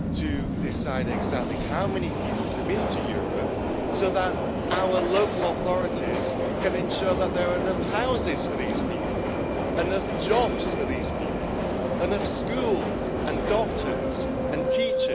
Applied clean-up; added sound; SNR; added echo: none; Subway, metro, underground; -3 dB; none.